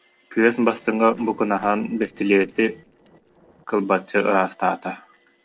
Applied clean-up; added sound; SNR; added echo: neural separator model SepFormer DNS4.